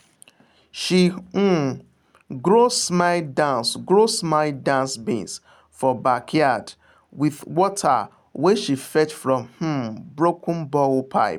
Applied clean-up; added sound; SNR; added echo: none; none; none; none.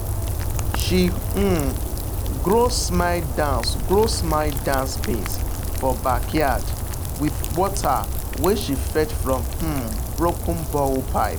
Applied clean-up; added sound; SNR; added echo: none; Rain; 1 dB; none.